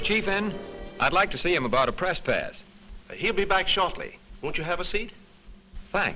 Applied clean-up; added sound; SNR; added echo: none; none; none; none.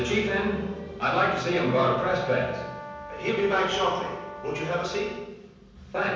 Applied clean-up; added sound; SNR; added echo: none; Brass instrument; 14 dB; reverberation time 1.1 s.